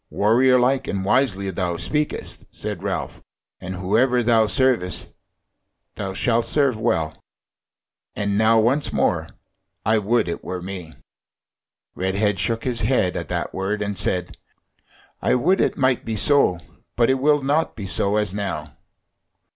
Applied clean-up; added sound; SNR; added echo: none; none; none; none.